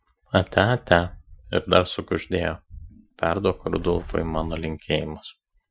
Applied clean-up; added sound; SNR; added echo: classical method Wiener filter.